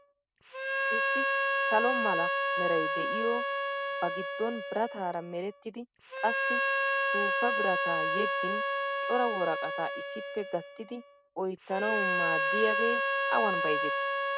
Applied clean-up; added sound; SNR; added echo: none; Harmonica; -3 dB; none.